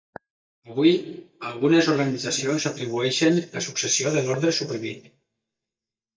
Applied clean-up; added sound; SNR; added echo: neural mask model DeepFilterNet 3.